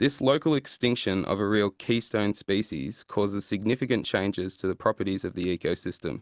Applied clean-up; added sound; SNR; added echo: none; none; none; none.